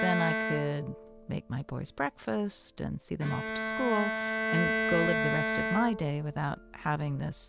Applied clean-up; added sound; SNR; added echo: none; Bowed string instrument; 1 dB; none.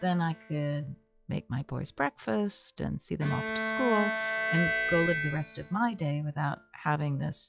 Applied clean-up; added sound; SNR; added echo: classical method log-MMSE.